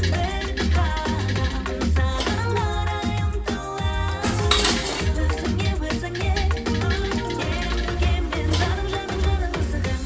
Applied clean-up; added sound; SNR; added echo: none; Dishes, pots, and pans; 10 dB; reverberation time 0.3 s.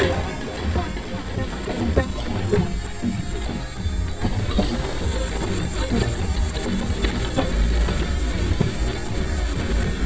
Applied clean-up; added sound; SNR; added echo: neural mask model DeepFilterNet 3.